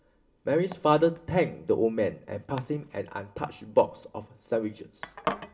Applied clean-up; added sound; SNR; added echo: none; Domestic sounds, home sounds; 15 dB; reverberation time 0.2 s.